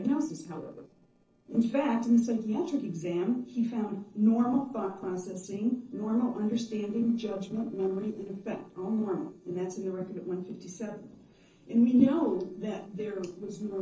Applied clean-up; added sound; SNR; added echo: neural separator model SepFormer DNS4.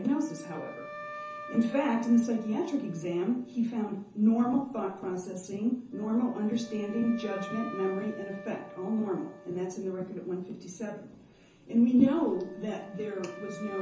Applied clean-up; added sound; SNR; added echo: none; Wind instrument, woodwind instrument; 16 dB; reverberation time 0.9 s.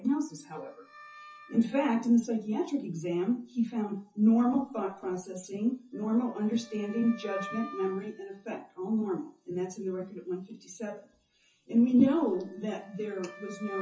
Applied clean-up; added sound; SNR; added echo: classical method WPE with log-MMSE.